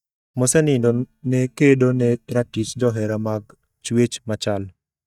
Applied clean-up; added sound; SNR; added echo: neural mask model DeepFilterNet 3.